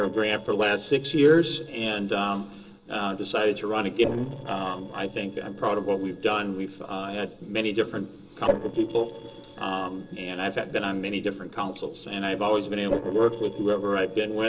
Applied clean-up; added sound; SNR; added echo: neural separator model SepFormer DNS4.